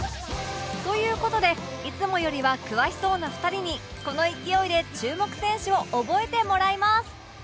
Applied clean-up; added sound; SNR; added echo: none; none; none; none.